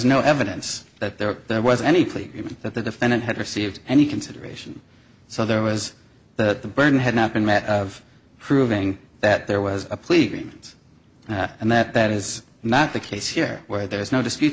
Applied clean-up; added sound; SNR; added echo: none; none; none; none.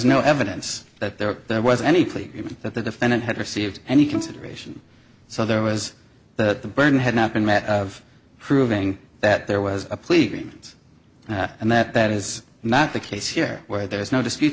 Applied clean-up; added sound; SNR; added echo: none; Bowed string instrument; 15 dB; none.